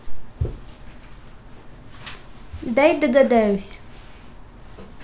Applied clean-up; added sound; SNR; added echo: none; none; none; none.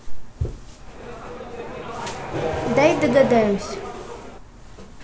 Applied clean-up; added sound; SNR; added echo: none; Accelerating, revving, vroom; 5 dB; none.